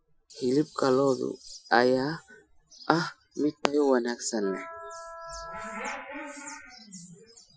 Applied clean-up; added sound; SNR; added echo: classical method Wiener filter.